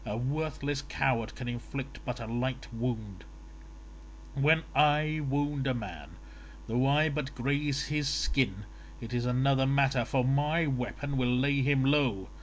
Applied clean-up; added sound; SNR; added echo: none; none; none; none.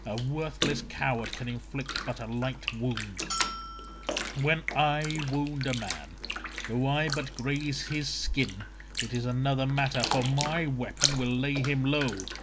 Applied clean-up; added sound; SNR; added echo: none; Bell + Bathtub (filling or washing); 6 dB; none.